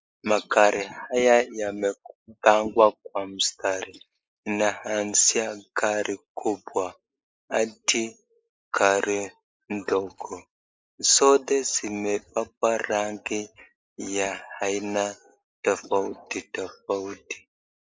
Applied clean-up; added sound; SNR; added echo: neural mask model Resemble Enhance denoiser.